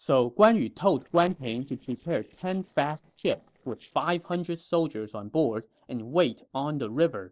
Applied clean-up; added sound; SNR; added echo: neural separator model SepFormer DNS4.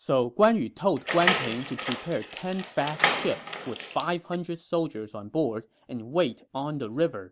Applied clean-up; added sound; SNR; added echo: none; Door; 2 dB; none.